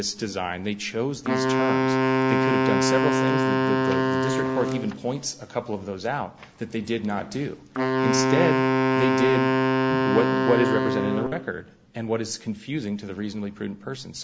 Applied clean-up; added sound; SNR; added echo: none; Wind instrument, woodwind instrument; -4 dB; none.